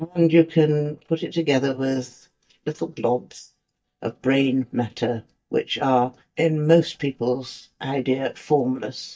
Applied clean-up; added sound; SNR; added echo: neural mask model DeepFilterNet 3.